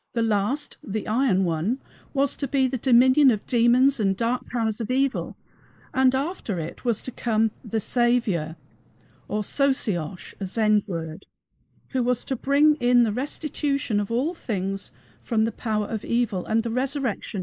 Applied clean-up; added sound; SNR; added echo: neural mask model Resemble Enhance denoiser.